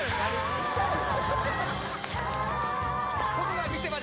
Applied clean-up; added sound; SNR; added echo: none; none; none; none.